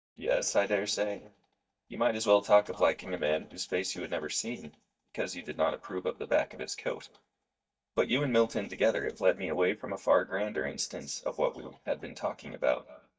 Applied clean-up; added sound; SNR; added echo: neural mask model DeepFilterNet 3.